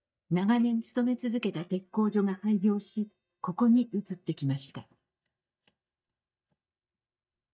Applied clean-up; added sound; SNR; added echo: neural mask model DeepFilterNet 3.